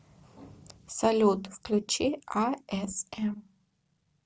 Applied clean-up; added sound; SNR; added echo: none; none; none; none.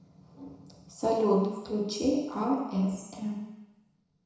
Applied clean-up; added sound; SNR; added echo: none; none; none; reverberation time 1.0 s.